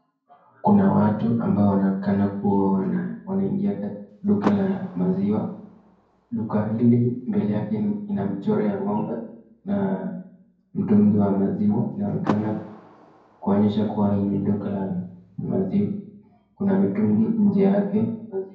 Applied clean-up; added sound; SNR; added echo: none; Car; 16 dB; reverberation time 0.9 s.